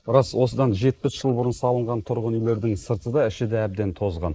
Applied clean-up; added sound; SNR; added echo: neural mask model Resemble Enhance denoiser.